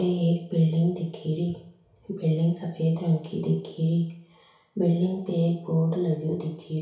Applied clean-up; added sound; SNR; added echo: none; none; none; reverberation time 0.6 s.